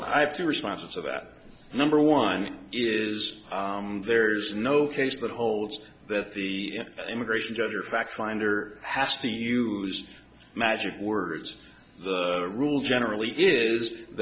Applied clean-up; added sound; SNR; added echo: none; Chime; 14 dB; none.